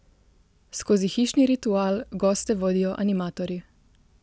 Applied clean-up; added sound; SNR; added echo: none; none; none; none.